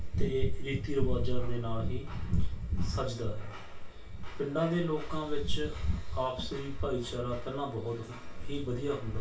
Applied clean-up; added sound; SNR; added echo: none; none; none; reverberation time 0.3 s.